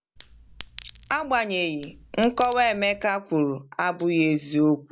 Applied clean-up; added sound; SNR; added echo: none; Chink, clink; 15 dB; none.